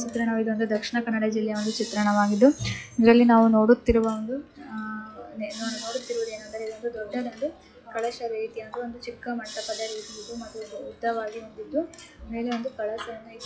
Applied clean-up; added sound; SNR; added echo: classical method log-MMSE.